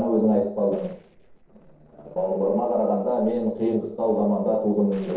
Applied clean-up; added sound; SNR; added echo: neural separator model SepFormer DNS4.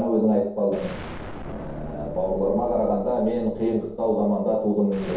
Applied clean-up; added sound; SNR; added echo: none; Explosion; 14 dB; reverberation time 0.7 s.